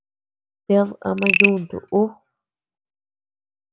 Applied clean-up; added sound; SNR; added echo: none; Frog; 1 dB; none.